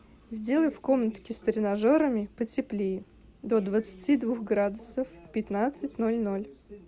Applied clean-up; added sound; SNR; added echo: none; none; none; none.